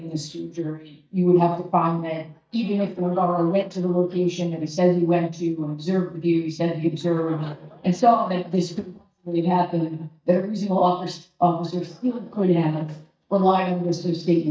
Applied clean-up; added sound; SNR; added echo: neural mask model DeepFilterNet 3.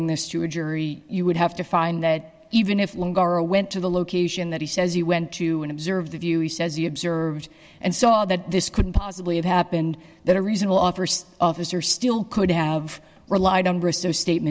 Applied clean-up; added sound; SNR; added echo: none; none; none; none.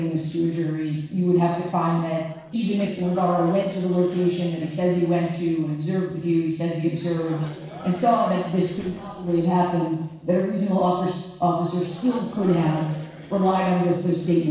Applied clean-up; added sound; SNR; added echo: neural separator model SepFormer DNS4.